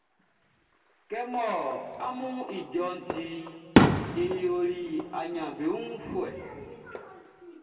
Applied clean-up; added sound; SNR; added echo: none; Fireworks; -2 dB; reverberation time 2.1 s.